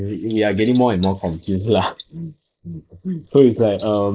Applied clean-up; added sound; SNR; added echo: neural mask model Resemble Enhance denoiser.